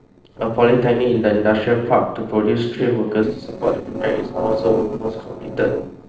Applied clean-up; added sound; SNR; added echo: neural separator model SepFormer DNS4.